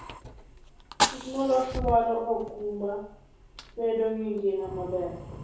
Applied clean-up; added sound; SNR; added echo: none; Fire; 6 dB; reverberation time 0.6 s.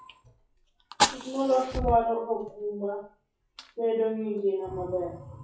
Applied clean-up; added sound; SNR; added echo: classical method WPE with log-MMSE.